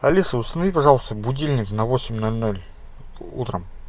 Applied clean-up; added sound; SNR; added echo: none; none; none; none.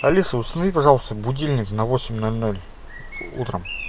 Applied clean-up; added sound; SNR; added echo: none; Bird vocalization, bird call, bird song; 19 dB; none.